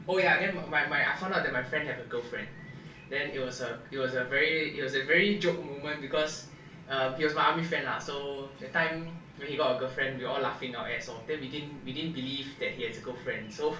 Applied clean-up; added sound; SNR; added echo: none; Chirp, tweet; 17 dB; reverberation time 0.3 s.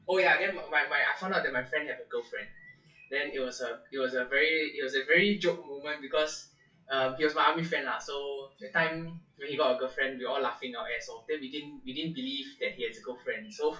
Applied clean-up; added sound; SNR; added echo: classical method WPE with log-MMSE.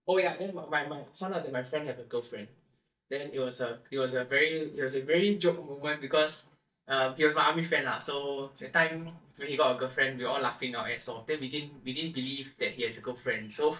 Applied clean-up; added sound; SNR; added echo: neural mask model DeepFilterNet 3.